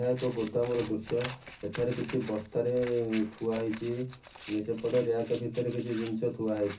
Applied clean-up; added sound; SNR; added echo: none; Scissors; 17 dB; reverberation time 0.3 s.